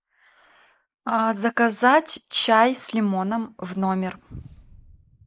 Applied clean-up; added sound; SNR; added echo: neural mask model Resemble Enhance denoiser.